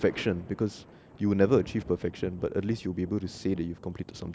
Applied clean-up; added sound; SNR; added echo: none; Thunder; 17 dB; none.